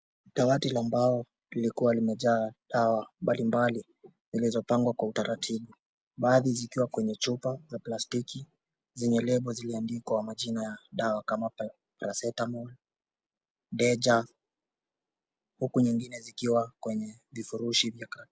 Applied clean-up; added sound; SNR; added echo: none; none; none; none.